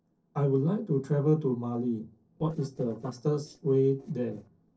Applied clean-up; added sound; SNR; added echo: neural separator model SepFormer DNS4.